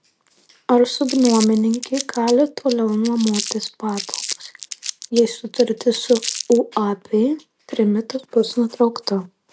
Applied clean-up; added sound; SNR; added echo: none; Crumpling, crinkling; 11 dB; none.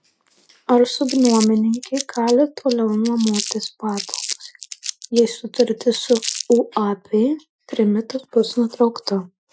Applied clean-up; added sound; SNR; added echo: classical method Wiener filter.